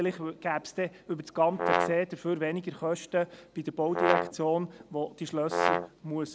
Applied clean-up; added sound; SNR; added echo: none; Brass instrument; -2 dB; none.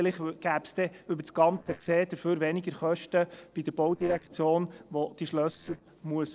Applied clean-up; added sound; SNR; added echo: neural separator model SepFormer DNS4.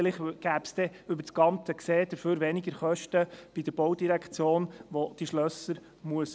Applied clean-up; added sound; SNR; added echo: none; none; none; none.